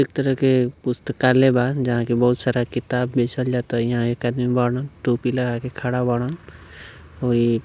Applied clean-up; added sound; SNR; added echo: none; none; none; none.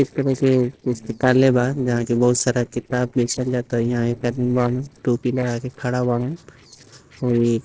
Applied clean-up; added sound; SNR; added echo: neural separator model SepFormer DNS4.